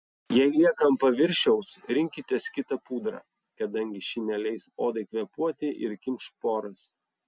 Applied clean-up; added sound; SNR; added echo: none; none; none; none.